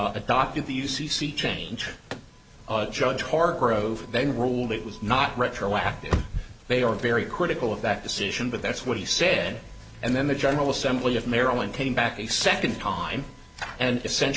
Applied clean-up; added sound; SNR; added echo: none; Slam / Engine starting; 16 dB; none.